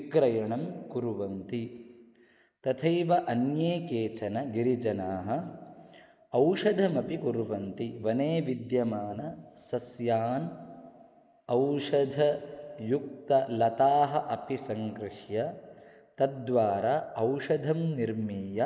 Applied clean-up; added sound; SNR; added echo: neural mask model Resemble Enhance denoiser.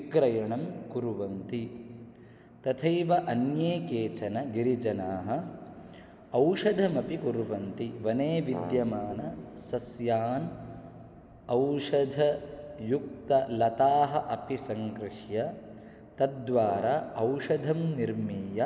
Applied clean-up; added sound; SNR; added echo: none; Brass instrument; 11 dB; none.